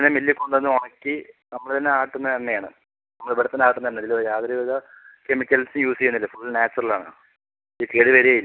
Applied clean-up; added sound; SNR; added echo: none; none; none; none.